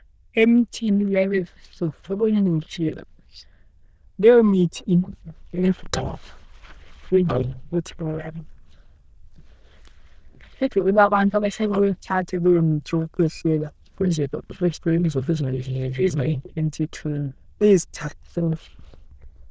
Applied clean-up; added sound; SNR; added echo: neural diffusion model UNIVERSE++.